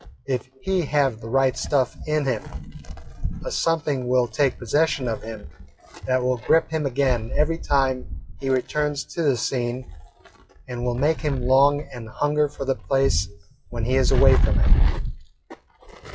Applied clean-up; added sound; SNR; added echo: classical method WPE with log-MMSE.